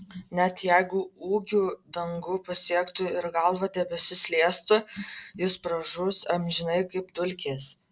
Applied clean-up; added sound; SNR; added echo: none; none; none; none.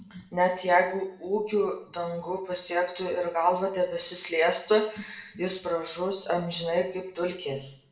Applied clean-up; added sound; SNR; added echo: none; none; none; reverberation time 0.6 s.